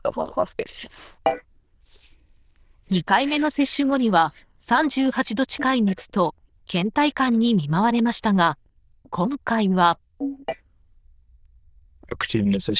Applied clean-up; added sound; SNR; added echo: neural diffusion model UNIVERSE++.